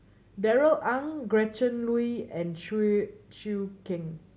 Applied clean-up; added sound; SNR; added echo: none; none; none; none.